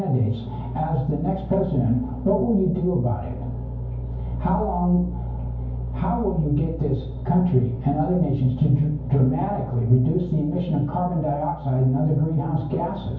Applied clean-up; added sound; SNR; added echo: none; none; none; reverberation time 0.9 s.